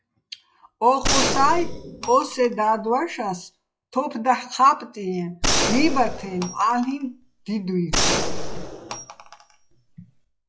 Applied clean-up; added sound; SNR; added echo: classical method log-MMSE.